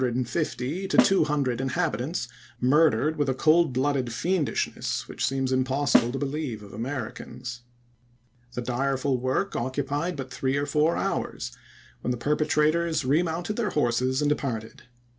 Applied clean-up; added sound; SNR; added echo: none; Snare drum; 4 dB; none.